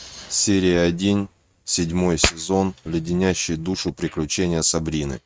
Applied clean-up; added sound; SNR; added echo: neural mask model RNNoise.